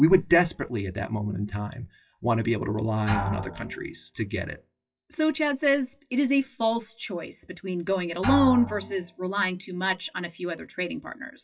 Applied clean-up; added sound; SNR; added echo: classical method WPE with log-MMSE.